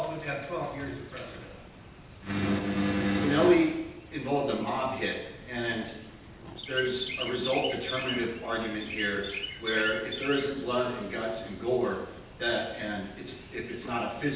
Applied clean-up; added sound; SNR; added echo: none; Chirp, tweet; 12 dB; reverberation time 0.9 s.